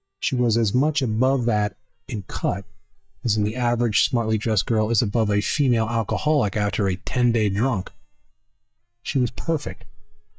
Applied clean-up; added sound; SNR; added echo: neural mask model DeepFilterNet 3.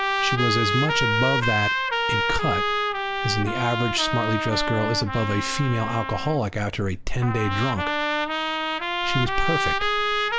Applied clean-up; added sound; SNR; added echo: none; Trumpet; 0 dB; none.